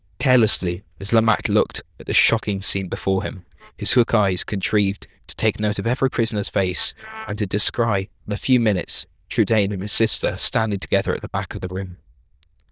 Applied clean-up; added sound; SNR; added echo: neural diffusion model UNIVERSE++.